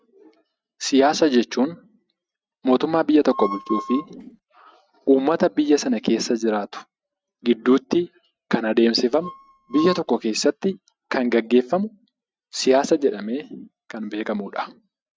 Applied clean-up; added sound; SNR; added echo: neural mask model RNNoise.